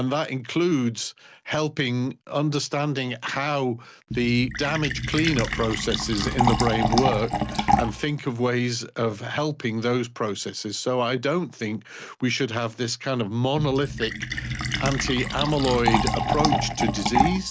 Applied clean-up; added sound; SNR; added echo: none; Fill (with liquid); 4 dB; none.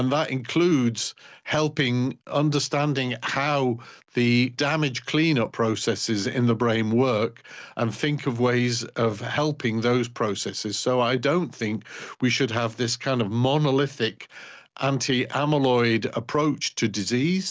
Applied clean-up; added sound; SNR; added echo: none; none; none; none.